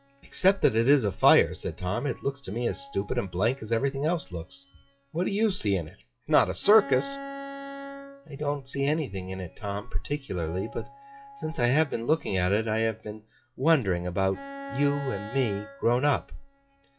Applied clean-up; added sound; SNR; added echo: classical method log-MMSE.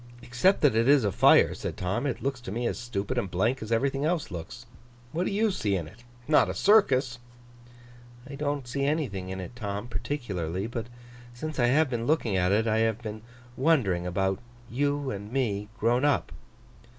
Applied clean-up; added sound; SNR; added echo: none; none; none; none.